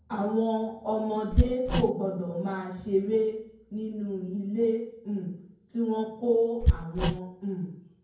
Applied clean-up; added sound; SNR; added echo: none; Hammer; -1 dB; reverberation time 0.9 s.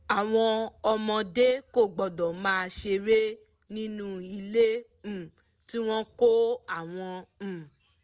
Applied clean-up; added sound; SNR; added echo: none; none; none; none.